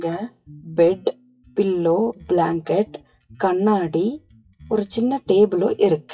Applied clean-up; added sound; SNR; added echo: classical method WPE with log-MMSE.